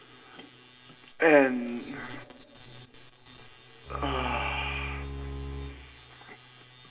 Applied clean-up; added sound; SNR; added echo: none; Bowed string instrument; 6 dB; reverberation time 2.1 s.